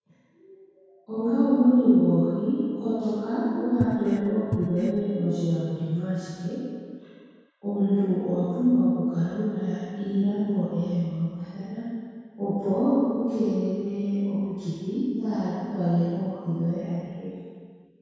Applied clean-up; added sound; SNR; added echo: none; Breathing; 4 dB; reverberation time 2.0 s.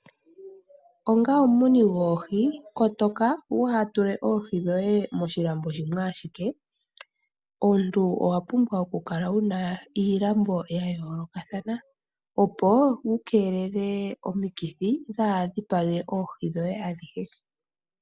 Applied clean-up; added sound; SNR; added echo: none; none; none; none.